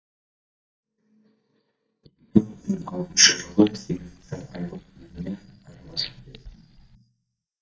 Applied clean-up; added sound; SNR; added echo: neural mask model DeepFilterNet 3.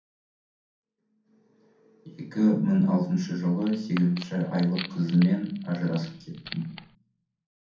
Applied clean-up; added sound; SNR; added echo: none; Wood; 16 dB; reverberation time 0.6 s.